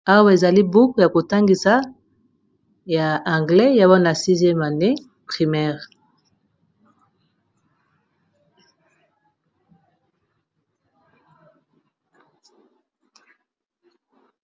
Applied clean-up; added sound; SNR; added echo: none; none; none; none.